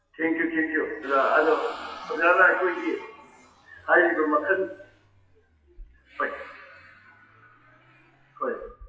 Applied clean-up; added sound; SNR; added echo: classical method WPE with log-MMSE.